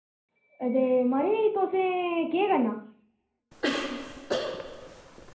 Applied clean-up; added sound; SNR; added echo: none; Cough; 5 dB; reverberation time 0.6 s.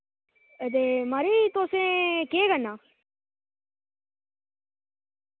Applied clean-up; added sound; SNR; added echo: none; none; none; none.